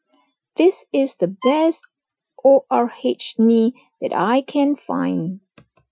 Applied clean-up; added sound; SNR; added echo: classical method Wiener filter.